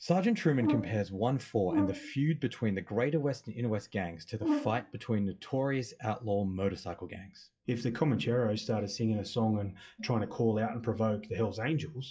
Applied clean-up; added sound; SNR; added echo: classical method WPE with log-MMSE.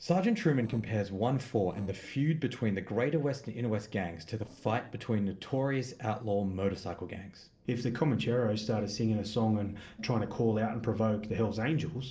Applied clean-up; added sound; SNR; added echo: neural separator model SepFormer DNS4.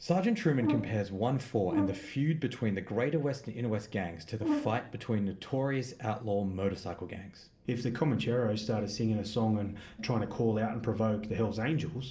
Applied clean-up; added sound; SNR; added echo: none; Brass instrument; 4 dB; reverberation time 0.5 s.